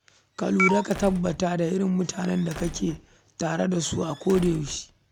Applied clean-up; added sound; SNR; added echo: none; Squeak / Slam / Wood; 16 dB; none.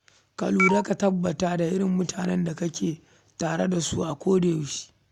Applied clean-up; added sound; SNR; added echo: none; none; none; none.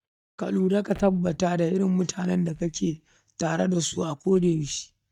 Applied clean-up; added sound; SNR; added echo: neural mask model DeepFilterNet 3.